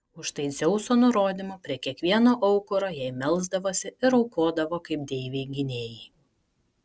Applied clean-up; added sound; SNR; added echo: none; none; none; none.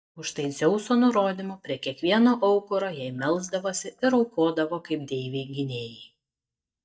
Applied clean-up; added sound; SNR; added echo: neural mask model DeepFilterNet 3.